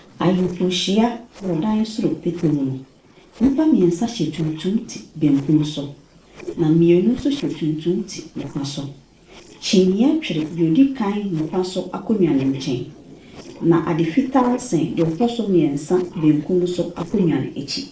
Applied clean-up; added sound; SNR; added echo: neural separator model SepFormer DNS4.